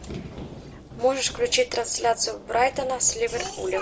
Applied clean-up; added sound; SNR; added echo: none; Run; 15 dB; none.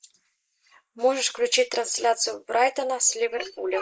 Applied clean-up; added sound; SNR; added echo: neural mask model Resemble Enhance denoiser.